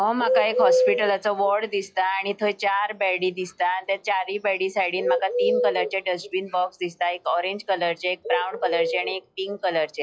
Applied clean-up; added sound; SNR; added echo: classical method log-MMSE.